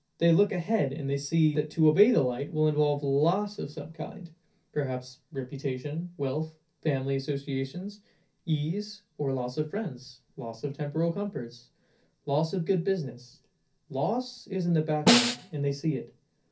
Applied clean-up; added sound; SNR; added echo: none; Snare drum; -3 dB; reverberation time 0.3 s.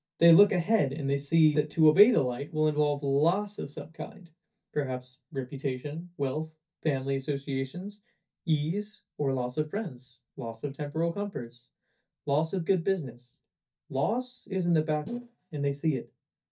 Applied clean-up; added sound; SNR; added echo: neural mask model DeepFilterNet 3.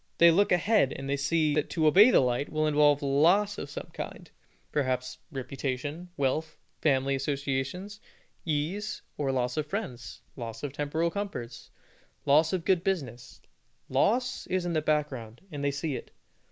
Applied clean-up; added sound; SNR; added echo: none; none; none; none.